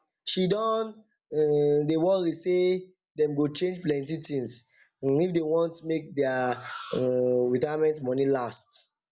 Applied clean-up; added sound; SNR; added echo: none; none; none; none.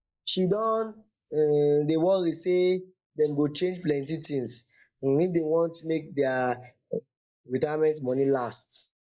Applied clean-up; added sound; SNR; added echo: neural mask model Resemble Enhance denoiser.